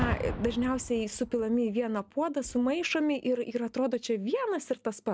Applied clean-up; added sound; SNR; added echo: none; Boom; 12 dB; none.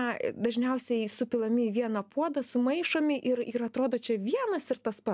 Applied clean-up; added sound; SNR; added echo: none; none; none; none.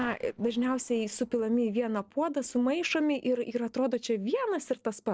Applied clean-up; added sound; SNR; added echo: neural separator model SepFormer DNS4.